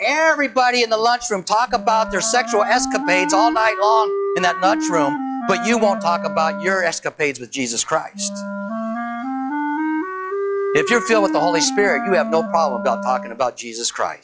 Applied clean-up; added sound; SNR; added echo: classical method log-MMSE.